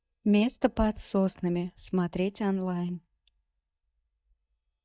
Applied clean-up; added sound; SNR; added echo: neural mask model DeepFilterNet 3.